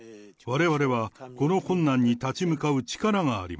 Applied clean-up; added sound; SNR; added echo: none; none; none; none.